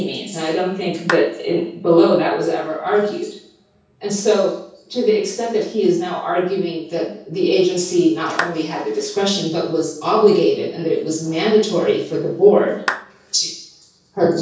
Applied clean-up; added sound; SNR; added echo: none; Clapping; 12 dB; reverberation time 0.6 s.